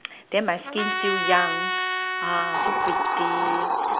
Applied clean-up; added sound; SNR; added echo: none; Trumpet + Hiss; -3 dB; none.